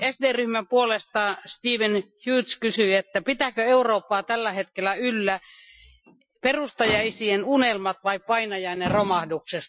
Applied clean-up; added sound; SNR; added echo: classical method Wiener filter.